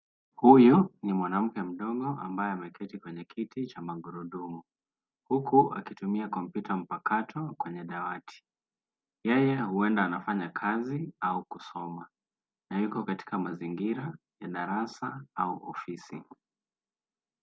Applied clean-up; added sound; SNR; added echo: none; none; none; none.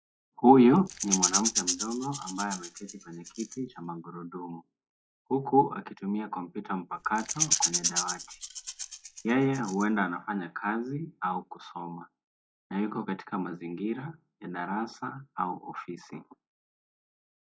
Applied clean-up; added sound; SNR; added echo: classical method log-MMSE.